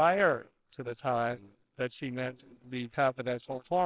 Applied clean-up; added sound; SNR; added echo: neural separator model SepFormer WHAMR!.